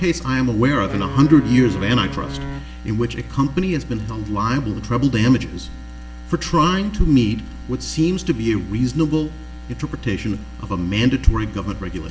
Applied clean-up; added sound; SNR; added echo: none; Wind instrument, woodwind instrument; 12 dB; reverberation time 0.6 s.